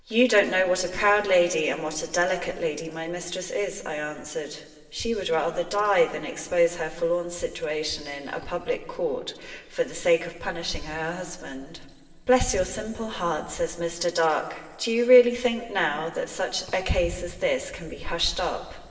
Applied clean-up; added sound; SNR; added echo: none; none; none; reverberation time 2.6 s.